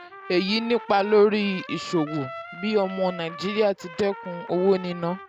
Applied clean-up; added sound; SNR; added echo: none; Trumpet; 15 dB; none.